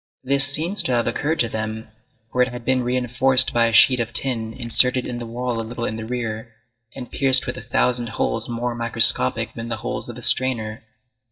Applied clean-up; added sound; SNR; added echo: neural mask model DeepFilterNet 3.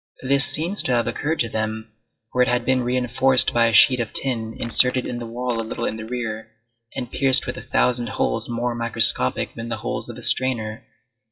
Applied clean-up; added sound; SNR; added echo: classical method WPE with log-MMSE.